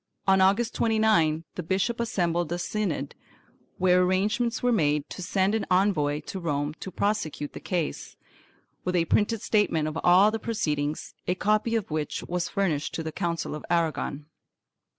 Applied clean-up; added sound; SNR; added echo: none; none; none; none.